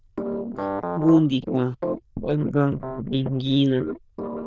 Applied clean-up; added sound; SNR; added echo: neural diffusion model UNIVERSE++.